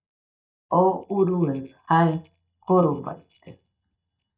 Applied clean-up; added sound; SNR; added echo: neural mask model DeepFilterNet 3.